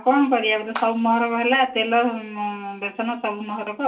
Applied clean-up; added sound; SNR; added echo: none; Water / Splash, splatter; 16 dB; reverberation time 0.2 s.